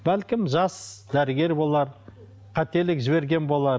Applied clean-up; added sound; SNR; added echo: none; none; none; none.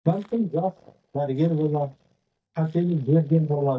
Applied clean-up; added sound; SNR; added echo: neural mask model DeepFilterNet 3.